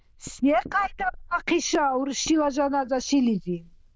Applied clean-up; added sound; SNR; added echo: neural diffusion model UNIVERSE++.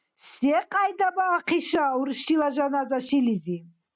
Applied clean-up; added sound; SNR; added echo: none; none; none; none.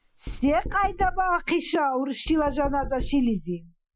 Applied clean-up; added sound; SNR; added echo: classical method Wiener filter.